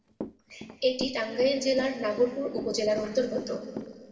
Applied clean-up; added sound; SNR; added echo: none; Walk, footsteps / Run; 13 dB; reverberation time 2.0 s.